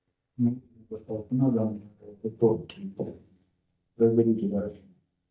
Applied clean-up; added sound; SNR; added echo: neural mask model DeepFilterNet 3.